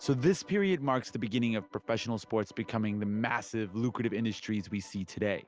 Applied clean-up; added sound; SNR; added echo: none; none; none; none.